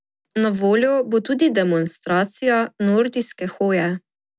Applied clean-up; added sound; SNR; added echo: none; none; none; none.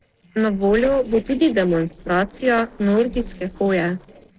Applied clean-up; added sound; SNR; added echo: neural separator model SepFormer DNS4.